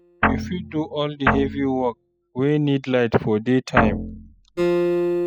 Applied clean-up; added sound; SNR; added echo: classical method spectral subtraction.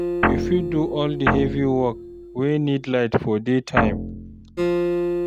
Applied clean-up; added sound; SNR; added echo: none; Acoustic guitar + Guitar; 1 dB; none.